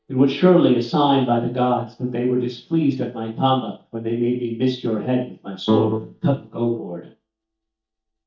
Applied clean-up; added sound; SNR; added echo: neural mask model DeepFilterNet 3.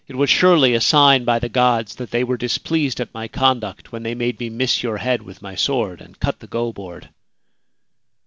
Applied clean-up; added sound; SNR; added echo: none; none; none; none.